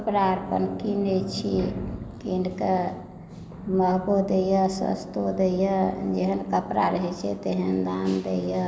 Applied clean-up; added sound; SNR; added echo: none; none; none; none.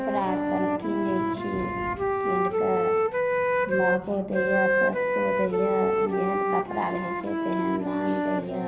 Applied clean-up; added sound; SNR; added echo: none; Wind instrument, woodwind instrument; -4 dB; none.